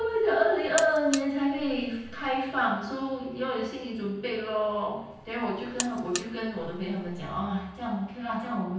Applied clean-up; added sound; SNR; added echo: none; Alarm; 12 dB; reverberation time 0.9 s.